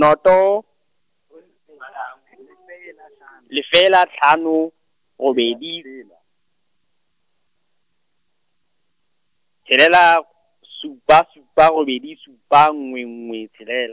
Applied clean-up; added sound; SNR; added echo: none; none; none; none.